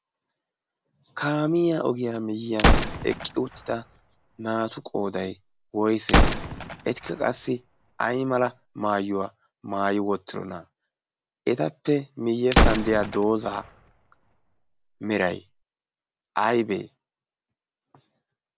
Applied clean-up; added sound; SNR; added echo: none; Gunshot, gunfire; -2 dB; none.